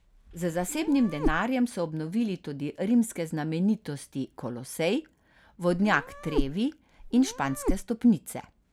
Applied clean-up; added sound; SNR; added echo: none; Meow; 4 dB; none.